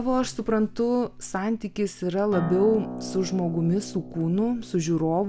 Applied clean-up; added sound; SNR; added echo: none; Acoustic guitar; 13 dB; none.